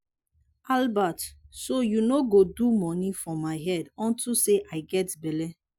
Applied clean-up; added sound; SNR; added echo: none; none; none; none.